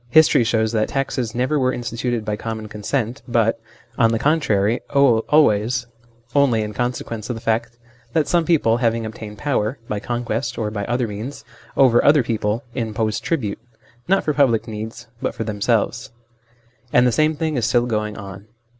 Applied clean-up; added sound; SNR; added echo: none; none; none; none.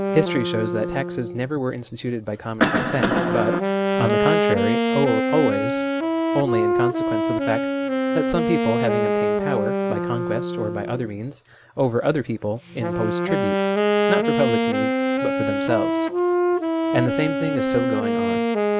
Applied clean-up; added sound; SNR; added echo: none; Cough + Wind instrument, woodwind instrument; -3 dB; none.